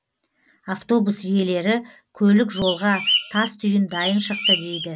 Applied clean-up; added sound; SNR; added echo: none; Bird; 3 dB; none.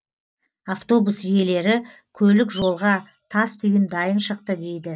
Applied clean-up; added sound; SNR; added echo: neural mask model DeepFilterNet 3.